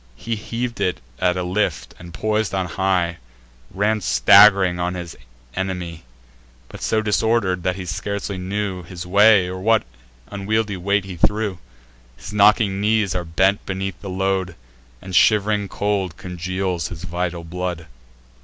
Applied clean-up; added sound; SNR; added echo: none; none; none; none.